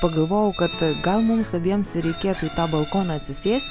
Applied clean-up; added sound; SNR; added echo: none; Chicken, rooster; 14 dB; none.